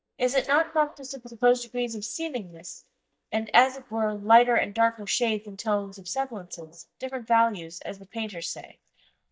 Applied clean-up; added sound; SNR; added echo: neural mask model DeepFilterNet 3.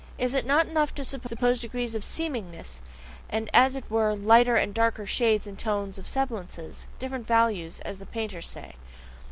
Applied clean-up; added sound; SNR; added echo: none; none; none; none.